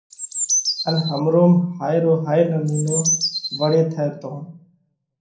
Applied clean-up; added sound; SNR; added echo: none; Bird; 3 dB; reverberation time 0.6 s.